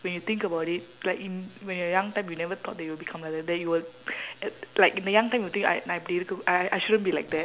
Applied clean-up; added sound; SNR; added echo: none; none; none; none.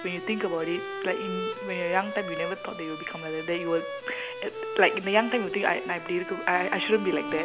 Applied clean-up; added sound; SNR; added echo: none; Bowed string instrument; 7 dB; none.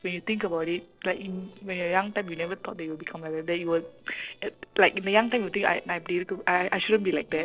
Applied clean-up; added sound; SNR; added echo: neural separator model SepFormer DNS4.